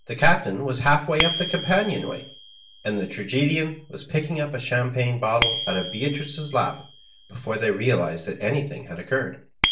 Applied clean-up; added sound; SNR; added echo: none; Bicycle bell; 8 dB; reverberation time 0.3 s.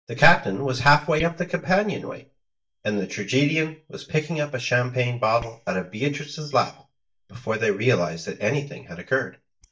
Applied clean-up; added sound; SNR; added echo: neural mask model DeepFilterNet 3.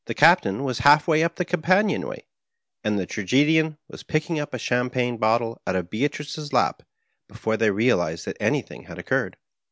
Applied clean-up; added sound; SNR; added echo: none; none; none; none.